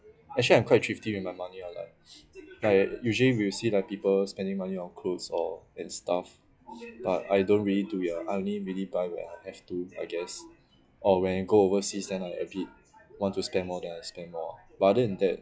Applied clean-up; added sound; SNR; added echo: classical method log-MMSE.